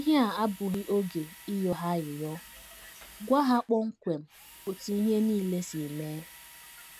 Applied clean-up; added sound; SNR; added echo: none; Drill; 20 dB; none.